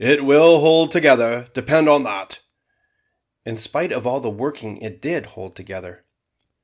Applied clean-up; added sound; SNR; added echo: none; none; none; none.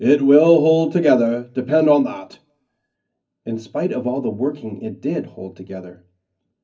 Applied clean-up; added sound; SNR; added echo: none; none; none; reverberation time 0.4 s.